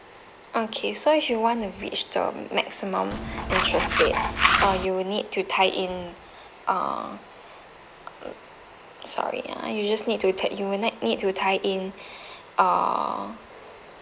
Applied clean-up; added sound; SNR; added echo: none; Tools; -2 dB; none.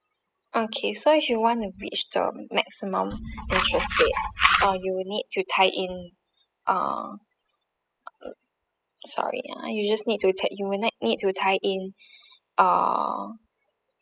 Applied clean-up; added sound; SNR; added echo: classical method spectral subtraction.